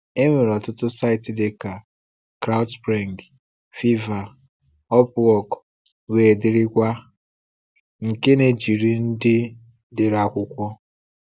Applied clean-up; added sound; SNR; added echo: none; none; none; none.